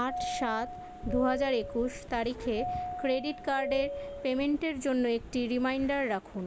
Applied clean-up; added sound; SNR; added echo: none; Doorbell; 7 dB; none.